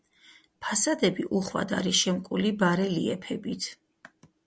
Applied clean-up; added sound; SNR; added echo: none; none; none; none.